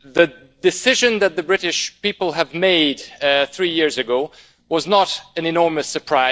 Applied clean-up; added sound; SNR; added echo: neural separator model SepFormer DNS4.